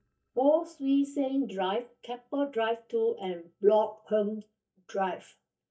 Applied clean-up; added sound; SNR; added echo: neural mask model DeepFilterNet 3.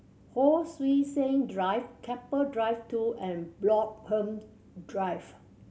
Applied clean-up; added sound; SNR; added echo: none; none; none; none.